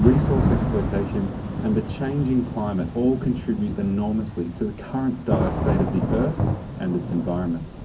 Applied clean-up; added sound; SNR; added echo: none; Thunder / Rain; 1 dB; reverberation time 0.3 s.